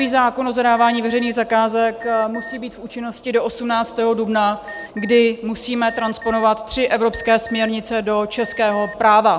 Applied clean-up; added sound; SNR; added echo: none; Alarm; 19 dB; none.